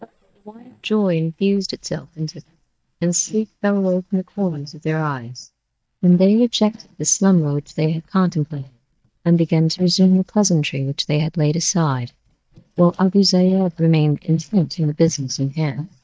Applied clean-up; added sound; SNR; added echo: neural mask model DeepFilterNet 3.